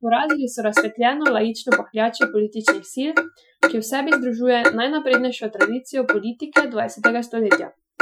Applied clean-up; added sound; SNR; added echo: classical method Wiener filter.